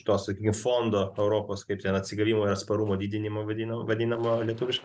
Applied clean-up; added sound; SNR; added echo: neural separator model SepFormer DNS4.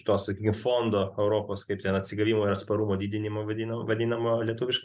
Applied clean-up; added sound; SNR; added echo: none; none; none; none.